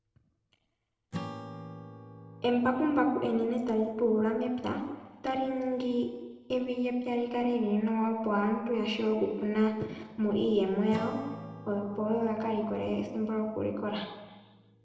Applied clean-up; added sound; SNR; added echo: none; Acoustic guitar / Strum; 18 dB; reverberation time 1.1 s.